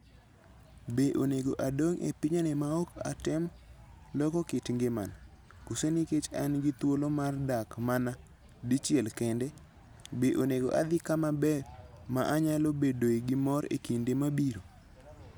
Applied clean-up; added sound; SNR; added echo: none; none; none; none.